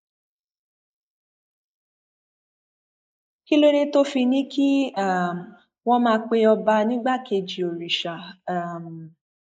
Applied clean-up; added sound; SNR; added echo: neural mask model Resemble Enhance denoiser.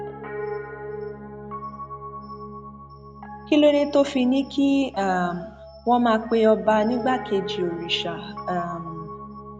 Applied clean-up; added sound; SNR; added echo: none; Piano; 12 dB; none.